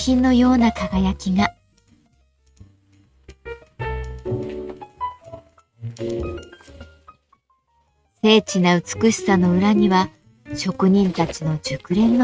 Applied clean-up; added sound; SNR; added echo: neural mask model RNNoise.